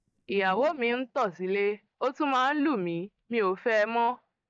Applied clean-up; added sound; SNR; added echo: neural mask model DeepFilterNet 3.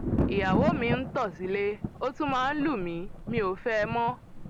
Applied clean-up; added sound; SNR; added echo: none; Thunder; 3 dB; none.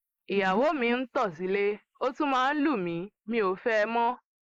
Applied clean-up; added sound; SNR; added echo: neural mask model Resemble Enhance denoiser.